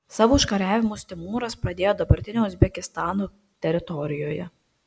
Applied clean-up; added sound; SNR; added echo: none; none; none; none.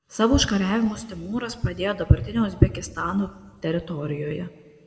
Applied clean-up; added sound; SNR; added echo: none; none; none; reverberation time 1.0 s.